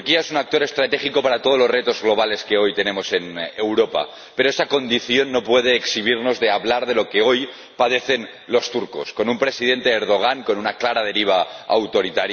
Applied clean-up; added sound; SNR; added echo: none; none; none; none.